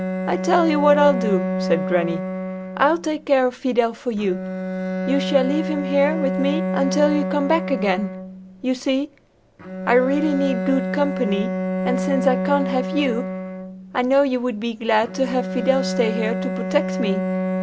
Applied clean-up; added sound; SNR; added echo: none; Bowed string instrument; 4 dB; none.